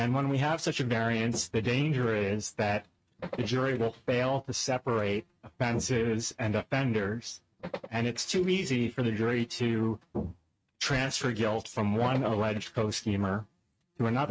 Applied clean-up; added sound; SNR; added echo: neural mask model RNNoise.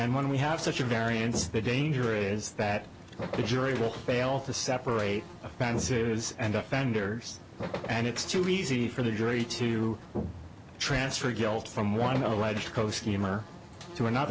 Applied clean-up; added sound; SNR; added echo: none; Buzz; 12 dB; none.